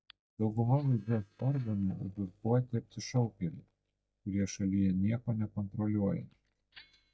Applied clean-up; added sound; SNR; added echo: neural mask model DeepFilterNet 3.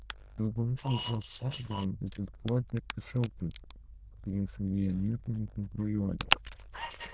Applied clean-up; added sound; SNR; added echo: neural diffusion model UNIVERSE++.